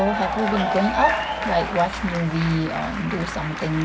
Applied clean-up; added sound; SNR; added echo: none; Applause / Cheering; 4 dB; none.